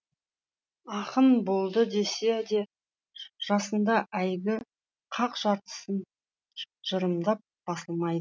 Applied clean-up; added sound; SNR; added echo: none; none; none; none.